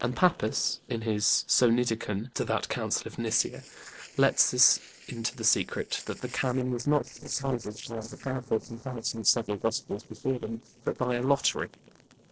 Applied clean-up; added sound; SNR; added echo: neural separator model SepFormer DNS4.